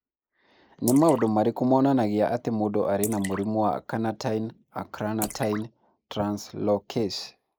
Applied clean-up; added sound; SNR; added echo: neural mask model Resemble Enhance denoiser.